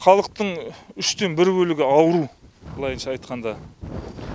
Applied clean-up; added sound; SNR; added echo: none; none; none; none.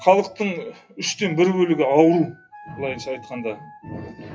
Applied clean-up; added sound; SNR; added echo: classical method WPE with log-MMSE.